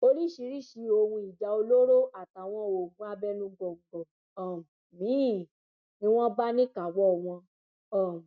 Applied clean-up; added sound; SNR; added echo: none; none; none; none.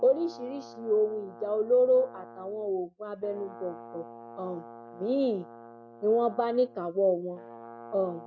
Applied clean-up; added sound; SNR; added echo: none; Brass instrument; 18 dB; none.